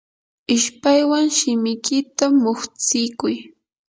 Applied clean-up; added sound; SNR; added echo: none; none; none; none.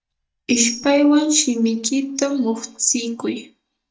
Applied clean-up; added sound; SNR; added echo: neural mask model DeepFilterNet 3.